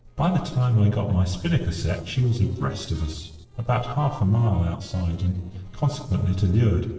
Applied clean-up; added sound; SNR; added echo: neural separator model SepFormer DNS4.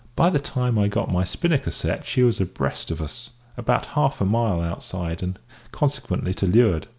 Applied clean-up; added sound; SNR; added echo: none; none; none; none.